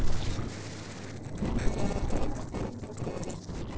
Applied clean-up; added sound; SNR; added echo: neural separator model SepFormer DNS4.